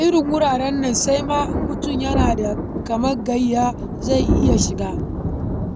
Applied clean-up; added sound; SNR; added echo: none; Thunder; 2 dB; none.